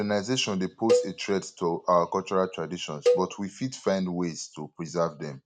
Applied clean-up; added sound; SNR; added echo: none; Cowbell; 2 dB; none.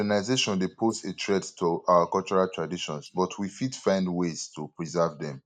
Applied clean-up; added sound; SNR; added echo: neural mask model Resemble Enhance denoiser.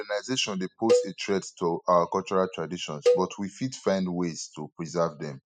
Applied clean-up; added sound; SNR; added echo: classical method spectral subtraction.